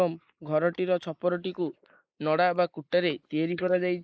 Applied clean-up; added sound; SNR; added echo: neural mask model Resemble Enhance denoiser.